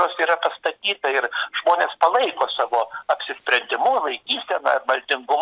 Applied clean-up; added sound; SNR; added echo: none; none; none; none.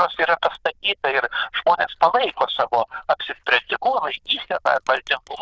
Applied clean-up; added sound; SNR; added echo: neural diffusion model UNIVERSE++.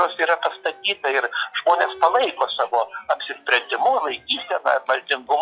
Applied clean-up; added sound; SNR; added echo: classical method log-MMSE.